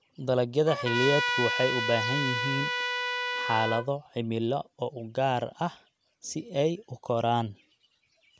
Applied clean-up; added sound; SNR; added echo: none; Trumpet; 1 dB; none.